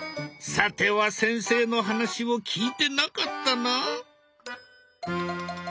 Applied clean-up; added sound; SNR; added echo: none; none; none; none.